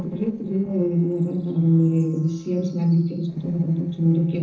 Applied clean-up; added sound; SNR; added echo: neural separator model SepFormer DNS4.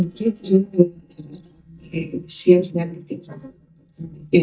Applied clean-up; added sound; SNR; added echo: neural mask model DeepFilterNet 3.